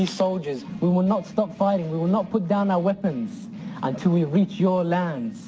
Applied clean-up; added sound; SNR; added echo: none; none; none; none.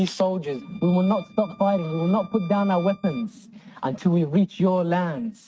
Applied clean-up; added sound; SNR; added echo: neural mask model RNNoise.